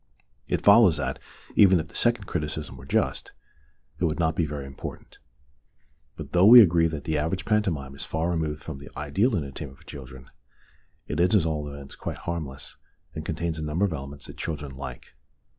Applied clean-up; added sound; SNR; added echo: none; none; none; none.